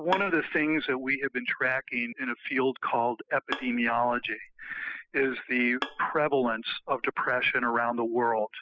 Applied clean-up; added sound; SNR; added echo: classical method spectral subtraction.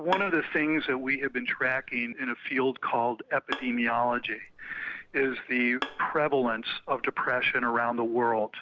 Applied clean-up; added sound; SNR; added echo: none; Bowed string instrument; 15 dB; none.